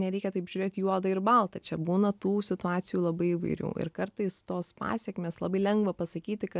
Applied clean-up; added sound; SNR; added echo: none; none; none; none.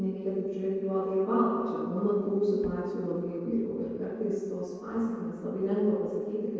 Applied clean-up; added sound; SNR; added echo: neural separator model SepFormer DNS4.